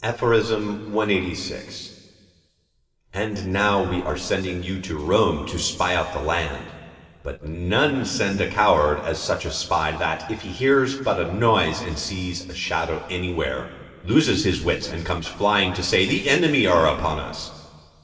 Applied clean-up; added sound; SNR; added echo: none; none; none; reverberation time 1.8 s.